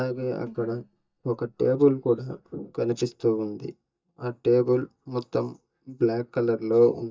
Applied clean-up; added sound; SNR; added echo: neural mask model DeepFilterNet 3.